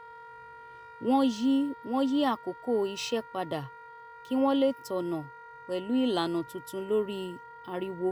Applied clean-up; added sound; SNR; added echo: none; Wind instrument, woodwind instrument; 18 dB; none.